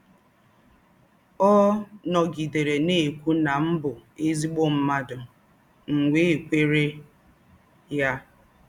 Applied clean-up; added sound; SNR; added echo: none; none; none; none.